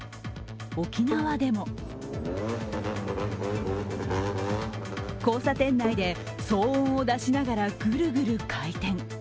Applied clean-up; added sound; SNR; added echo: none; Bowed string instrument; 13 dB; none.